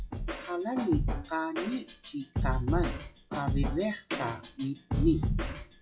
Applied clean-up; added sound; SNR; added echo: classical method WPE with log-MMSE.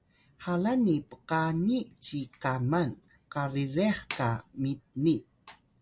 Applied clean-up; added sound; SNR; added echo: none; none; none; none.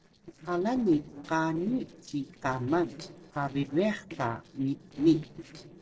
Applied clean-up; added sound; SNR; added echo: neural separator model SepFormer DNS4.